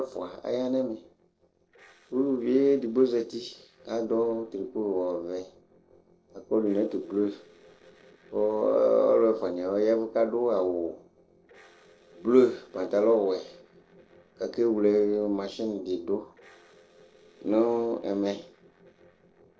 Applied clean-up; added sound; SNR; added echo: neural separator model SepFormer DNS4.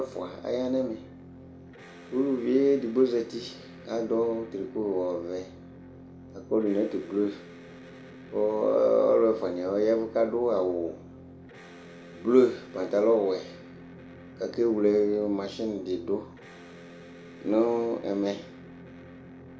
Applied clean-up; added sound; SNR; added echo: none; Electric guitar; 18 dB; reverberation time 0.4 s.